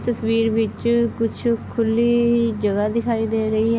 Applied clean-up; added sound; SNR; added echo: none; none; none; none.